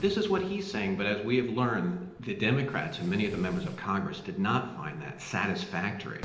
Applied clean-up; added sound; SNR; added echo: none; Fireworks; 20 dB; reverberation time 0.9 s.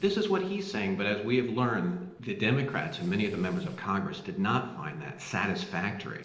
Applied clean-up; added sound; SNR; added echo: neural separator model SepFormer DNS4.